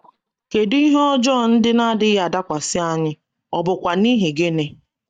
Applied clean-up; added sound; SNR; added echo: neural mask model DeepFilterNet 3.